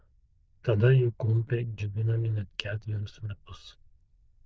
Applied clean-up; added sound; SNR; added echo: neural diffusion model UNIVERSE++.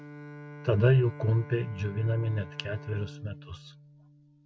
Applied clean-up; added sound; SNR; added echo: none; Bowed string instrument; 16 dB; none.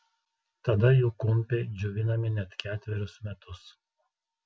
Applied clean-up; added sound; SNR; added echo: none; none; none; none.